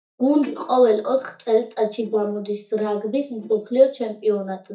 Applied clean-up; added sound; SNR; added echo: neural mask model DeepFilterNet 3.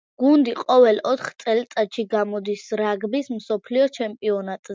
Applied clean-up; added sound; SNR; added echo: none; none; none; none.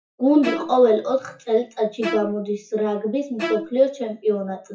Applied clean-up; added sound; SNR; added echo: classical method WPE with log-MMSE.